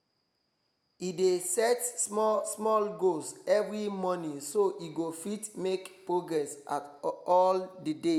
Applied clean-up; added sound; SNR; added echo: none; none; none; none.